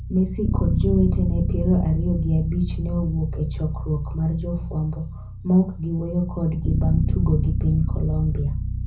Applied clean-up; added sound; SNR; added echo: none; Bass guitar; 1 dB; reverberation time 0.4 s.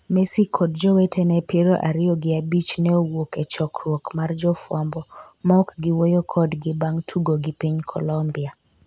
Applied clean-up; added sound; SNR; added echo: none; none; none; none.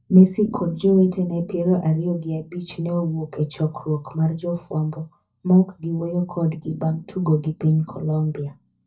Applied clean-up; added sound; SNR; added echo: neural mask model DeepFilterNet 3.